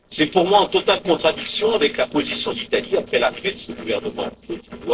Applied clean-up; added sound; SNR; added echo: neural separator model SepFormer DNS4.